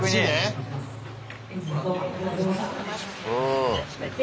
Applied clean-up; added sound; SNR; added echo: none; Marimba, xylophone / Wood; 12 dB; none.